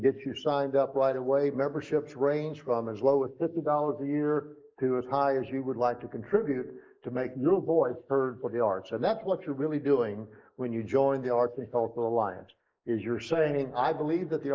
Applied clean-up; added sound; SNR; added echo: neural mask model Resemble Enhance denoiser.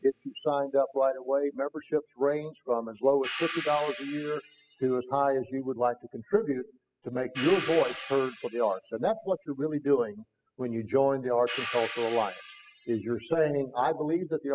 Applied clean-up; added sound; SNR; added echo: classical method spectral subtraction.